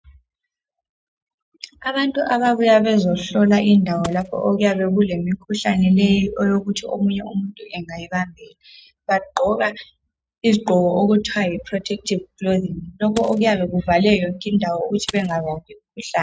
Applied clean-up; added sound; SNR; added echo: neural mask model RNNoise.